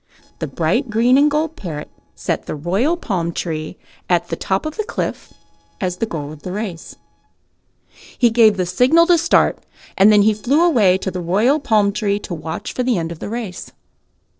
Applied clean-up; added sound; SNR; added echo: neural separator model SepFormer DNS4.